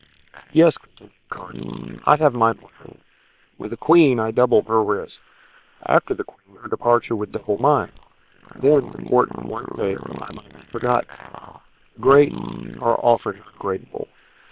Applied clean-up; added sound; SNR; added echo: neural separator model SepFormer WHAM!.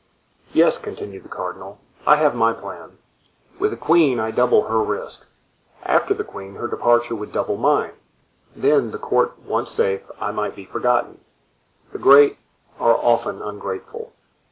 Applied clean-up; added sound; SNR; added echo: none; none; none; none.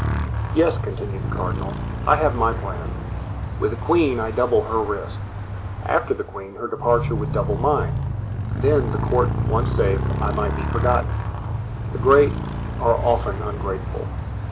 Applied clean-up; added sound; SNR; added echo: none; Motorcycle; 2 dB; none.